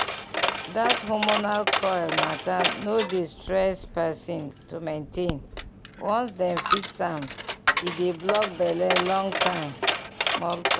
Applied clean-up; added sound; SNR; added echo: none; Coin (dropping); -1 dB; none.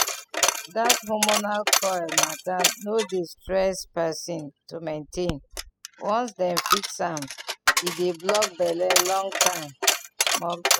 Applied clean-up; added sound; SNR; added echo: classical method spectral subtraction.